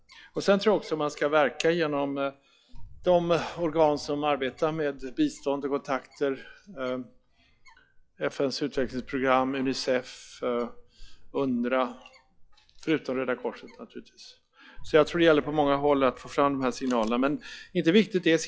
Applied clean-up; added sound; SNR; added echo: classical method log-MMSE.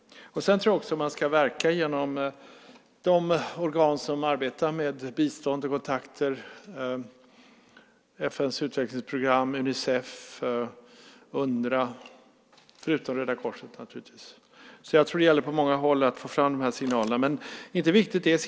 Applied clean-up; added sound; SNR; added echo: none; none; none; none.